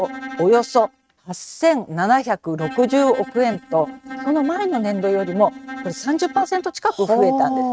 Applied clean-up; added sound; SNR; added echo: neural mask model RNNoise.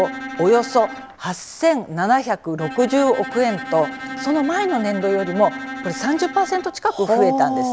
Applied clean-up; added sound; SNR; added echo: none; Bowed string instrument; 13 dB; none.